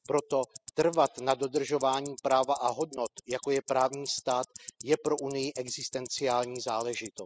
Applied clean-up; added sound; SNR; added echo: classical method spectral subtraction.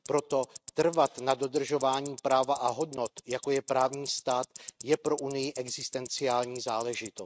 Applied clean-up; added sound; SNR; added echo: neural mask model RNNoise.